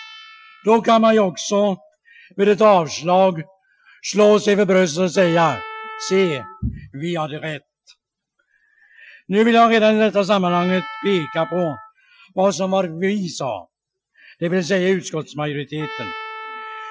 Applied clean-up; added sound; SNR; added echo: classical method Wiener filter.